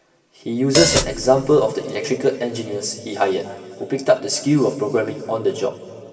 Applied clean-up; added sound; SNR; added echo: none; Hi-hat; 1 dB; reverberation time 2.8 s.